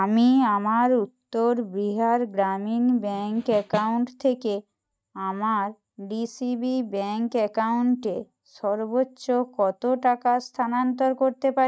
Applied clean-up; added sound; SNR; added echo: neural mask model RNNoise.